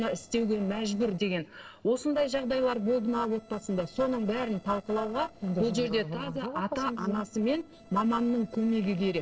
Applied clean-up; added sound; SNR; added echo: neural separator model SepFormer DNS4.